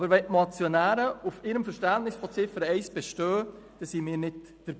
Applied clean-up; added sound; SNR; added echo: none; none; none; none.